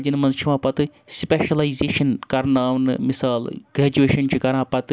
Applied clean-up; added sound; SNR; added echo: none; none; none; none.